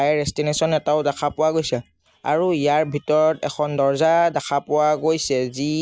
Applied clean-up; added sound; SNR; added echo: none; none; none; none.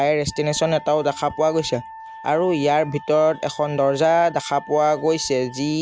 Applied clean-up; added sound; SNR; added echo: none; Wind instrument, woodwind instrument; 19 dB; none.